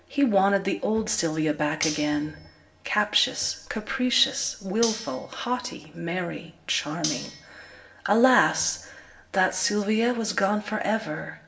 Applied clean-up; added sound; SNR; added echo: none; Cutlery, silverware; 11 dB; reverberation time 0.7 s.